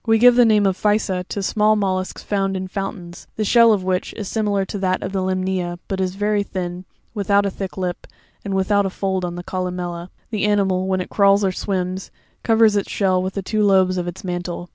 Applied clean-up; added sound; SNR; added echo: none; none; none; none.